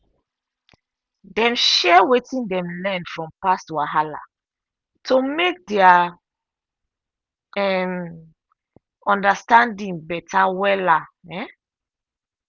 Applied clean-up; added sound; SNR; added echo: none; none; none; none.